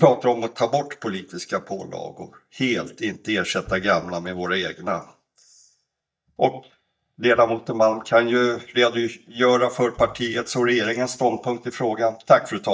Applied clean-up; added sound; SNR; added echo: neural mask model DeepFilterNet 3.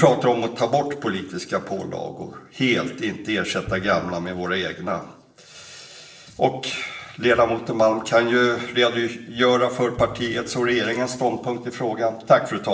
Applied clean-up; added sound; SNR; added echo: neural separator model SepFormer DNS4.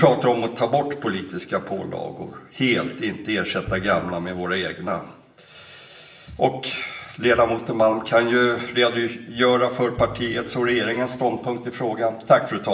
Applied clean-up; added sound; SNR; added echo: none; Piano; 18 dB; reverberation time 0.7 s.